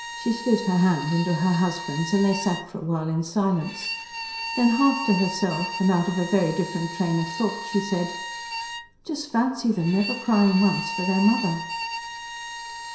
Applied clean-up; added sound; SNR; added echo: none; Bowed string instrument; 9 dB; reverberation time 0.7 s.